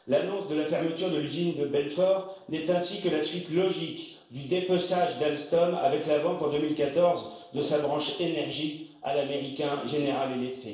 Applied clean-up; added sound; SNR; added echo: neural separator model SepFormer DNS4.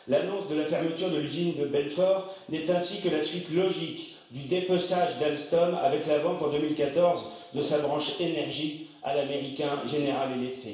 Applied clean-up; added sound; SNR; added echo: none; Brass instrument; 17 dB; reverberation time 0.7 s.